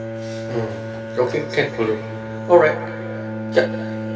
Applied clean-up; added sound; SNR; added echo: none; Bowed string instrument; 7 dB; reverberation time 2.2 s.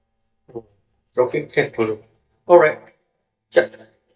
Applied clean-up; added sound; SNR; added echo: neural mask model DeepFilterNet 3.